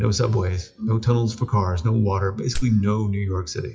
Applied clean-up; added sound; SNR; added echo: classical method WPE with log-MMSE.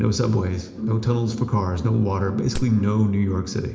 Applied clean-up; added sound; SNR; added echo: none; Wood; 10 dB; reverberation time 0.8 s.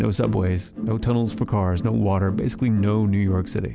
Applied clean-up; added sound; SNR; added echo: none; none; none; none.